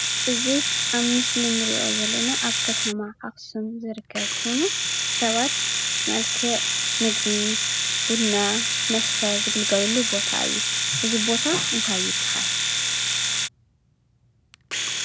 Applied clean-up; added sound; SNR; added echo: none; Domestic sounds, home sounds; -4 dB; none.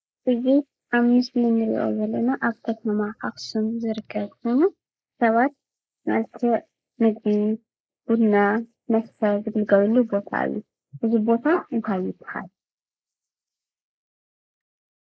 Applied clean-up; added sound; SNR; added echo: neural mask model Resemble Enhance denoiser.